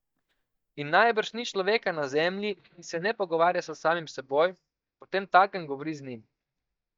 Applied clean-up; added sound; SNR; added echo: neural mask model DeepFilterNet 3.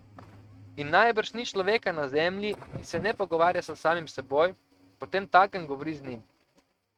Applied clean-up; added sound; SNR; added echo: neural mask model RNNoise.